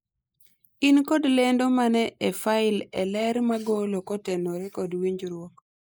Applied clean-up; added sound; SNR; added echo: neural mask model Resemble Enhance denoiser.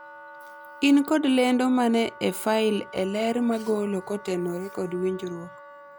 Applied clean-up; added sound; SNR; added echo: none; Wind instrument, woodwind instrument; 19 dB; none.